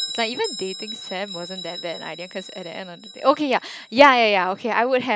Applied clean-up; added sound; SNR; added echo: none; Bell; 15 dB; none.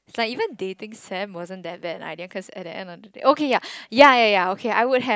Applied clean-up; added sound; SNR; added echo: none; none; none; none.